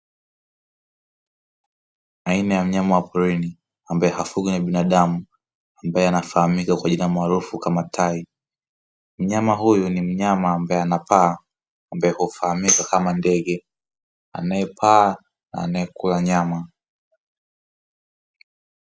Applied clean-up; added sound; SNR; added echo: none; Tambourine; 4 dB; none.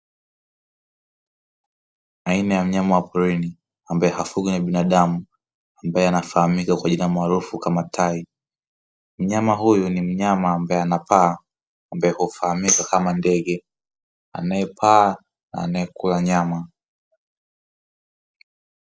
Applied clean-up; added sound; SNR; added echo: neural separator model SepFormer DNS4.